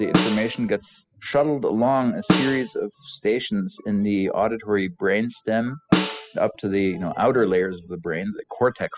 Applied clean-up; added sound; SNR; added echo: classical method spectral subtraction.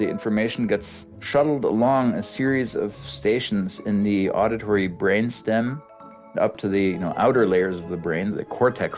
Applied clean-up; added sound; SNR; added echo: none; none; none; none.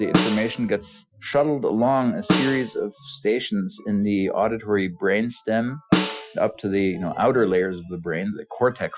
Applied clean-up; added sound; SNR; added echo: classical method Wiener filter.